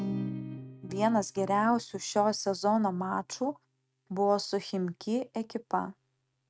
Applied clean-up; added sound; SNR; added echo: neural mask model RNNoise.